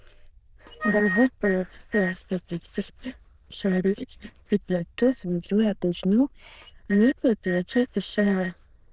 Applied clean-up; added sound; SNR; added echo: neural diffusion model UNIVERSE++.